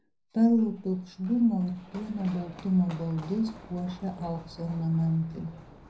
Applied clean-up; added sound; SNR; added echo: none; Run; 20 dB; reverberation time 0.4 s.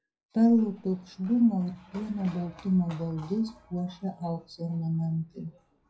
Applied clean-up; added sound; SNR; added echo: classical method WPE with log-MMSE.